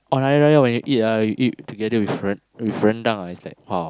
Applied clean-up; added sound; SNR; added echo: none; none; none; none.